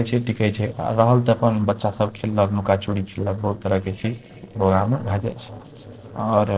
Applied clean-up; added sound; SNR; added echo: neural separator model SepFormer DNS4.